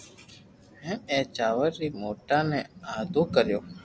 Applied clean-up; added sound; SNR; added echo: none; none; none; none.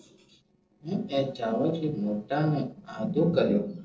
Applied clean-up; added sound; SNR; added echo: neural separator model SepFormer DNS4.